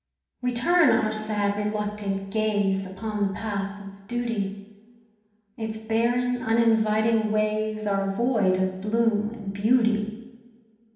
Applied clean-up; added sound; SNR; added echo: none; none; none; reverberation time 0.9 s.